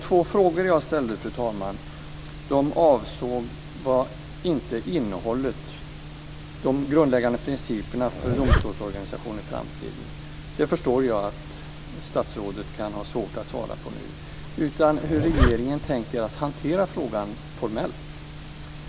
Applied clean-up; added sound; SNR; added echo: none; Zipper (clothing); 1 dB; none.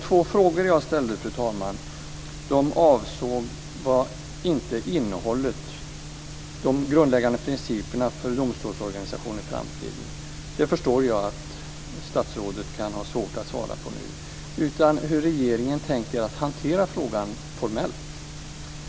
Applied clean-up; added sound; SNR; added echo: none; none; none; none.